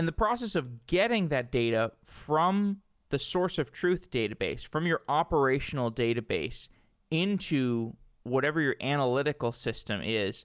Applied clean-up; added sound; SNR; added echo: none; none; none; none.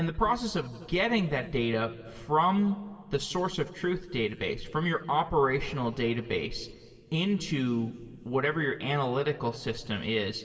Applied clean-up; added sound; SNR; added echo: none; none; none; reverberation time 2.8 s.